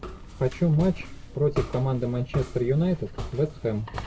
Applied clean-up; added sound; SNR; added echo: none; Walk, footsteps; 12 dB; none.